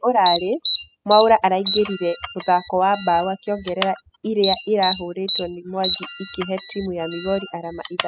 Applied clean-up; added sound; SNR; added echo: classical method spectral subtraction.